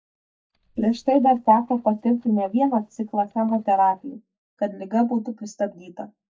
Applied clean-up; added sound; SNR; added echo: neural mask model DeepFilterNet 3.